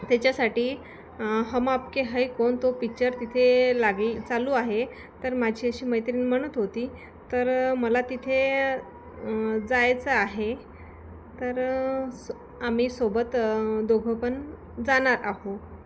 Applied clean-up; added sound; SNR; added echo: none; none; none; none.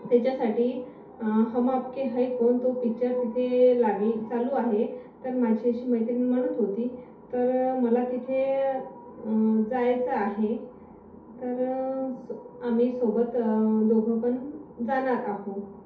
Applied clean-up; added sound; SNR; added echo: none; none; none; reverberation time 0.5 s.